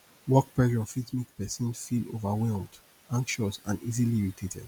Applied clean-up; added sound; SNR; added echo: none; none; none; none.